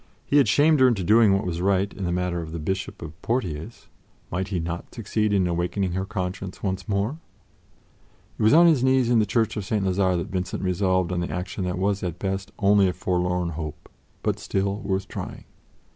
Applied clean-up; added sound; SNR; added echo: none; none; none; none.